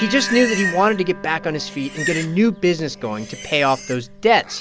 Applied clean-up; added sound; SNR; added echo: none; Livestock, farm animals, working animals + Acoustic guitar; 10 dB; none.